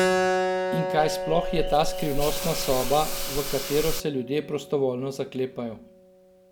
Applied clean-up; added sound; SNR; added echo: none; Hiss / Insect + Keyboard (musical); 1 dB; none.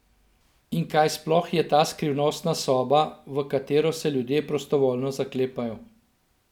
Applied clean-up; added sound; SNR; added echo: none; none; none; none.